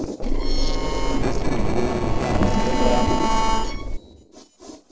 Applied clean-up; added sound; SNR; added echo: neural separator model SepFormer DNS4.